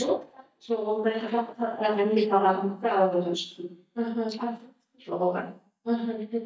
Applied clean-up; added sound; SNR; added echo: neural mask model DeepFilterNet 3.